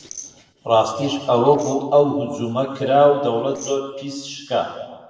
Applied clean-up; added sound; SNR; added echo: neural separator model SepFormer DNS4.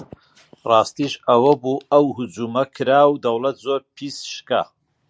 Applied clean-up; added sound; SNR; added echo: none; none; none; none.